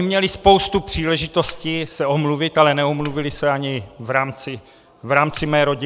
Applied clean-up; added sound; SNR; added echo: none; Cutlery, silverware; 11 dB; none.